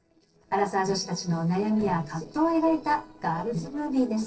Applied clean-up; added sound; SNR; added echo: neural separator model SepFormer DNS4.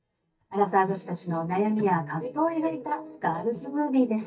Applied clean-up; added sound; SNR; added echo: neural mask model DeepFilterNet 3.